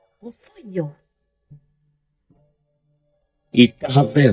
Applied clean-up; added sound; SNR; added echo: neural mask model DeepFilterNet 3.